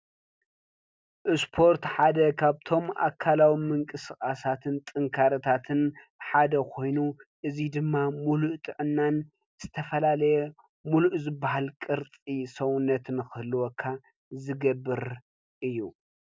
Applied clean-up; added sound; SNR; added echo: none; none; none; none.